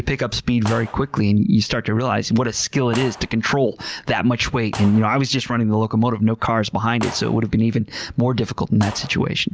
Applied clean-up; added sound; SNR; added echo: none; Gunshot, gunfire; 19 dB; none.